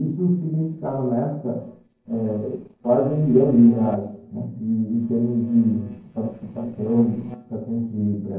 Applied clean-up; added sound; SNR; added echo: neural separator model SepFormer DNS4.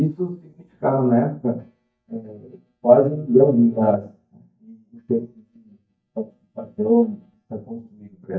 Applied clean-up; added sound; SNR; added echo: neural mask model DeepFilterNet 3.